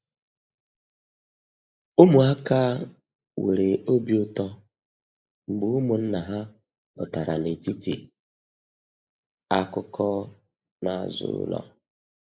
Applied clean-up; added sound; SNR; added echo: neural mask model Resemble Enhance denoiser.